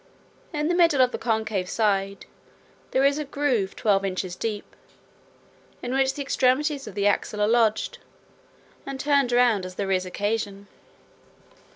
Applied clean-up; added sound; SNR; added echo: none; none; none; none.